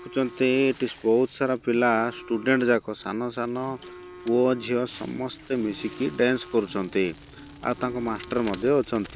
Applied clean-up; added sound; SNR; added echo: none; Telephone + Crackle; 18 dB; none.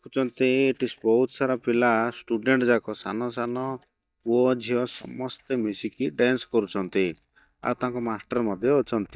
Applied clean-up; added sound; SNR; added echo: neural mask model DeepFilterNet 3.